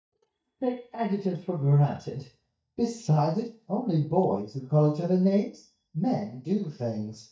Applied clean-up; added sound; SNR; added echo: neural mask model DeepFilterNet 3.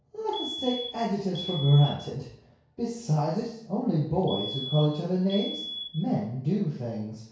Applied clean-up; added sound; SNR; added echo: none; Alarm; 10 dB; reverberation time 0.6 s.